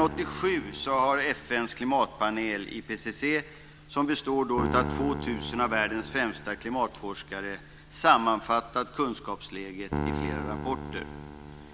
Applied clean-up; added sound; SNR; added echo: none; Piano; 9 dB; none.